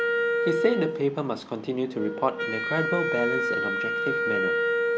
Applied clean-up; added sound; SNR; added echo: none; Wind instrument, woodwind instrument; -2 dB; none.